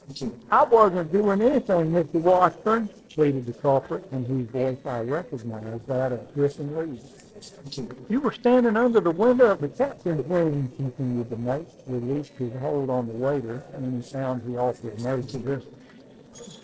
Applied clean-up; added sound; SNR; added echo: neural separator model SepFormer DNS4.